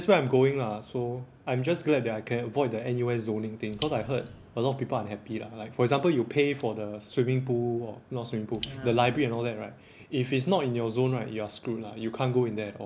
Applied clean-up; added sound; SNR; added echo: none; Raindrop; 14 dB; none.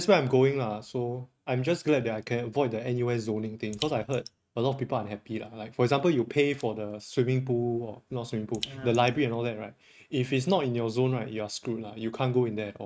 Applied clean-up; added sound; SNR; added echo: neural mask model RNNoise.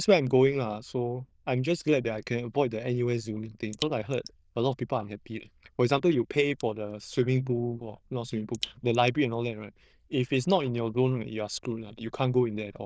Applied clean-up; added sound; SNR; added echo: neural diffusion model UNIVERSE++.